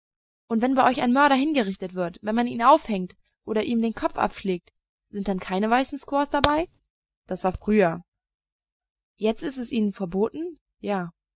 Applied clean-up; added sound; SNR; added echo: neural mask model DeepFilterNet 3.